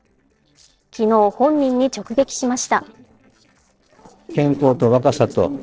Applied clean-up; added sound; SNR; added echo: neural separator model SepFormer DNS4.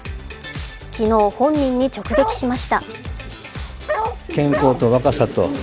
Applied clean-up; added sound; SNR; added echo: none; Bark; 4 dB; none.